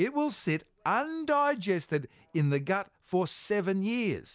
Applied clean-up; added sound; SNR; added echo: none; none; none; none.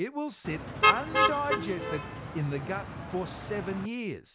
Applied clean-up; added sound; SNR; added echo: none; Motor vehicle (road); -4 dB; none.